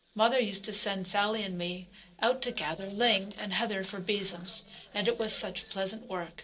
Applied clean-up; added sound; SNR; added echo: neural separator model SepFormer DNS4.